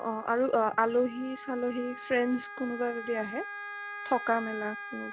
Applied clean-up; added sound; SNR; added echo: none; Wind instrument, woodwind instrument; 11 dB; none.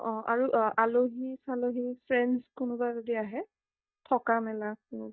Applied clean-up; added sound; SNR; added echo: neural mask model DeepFilterNet 3.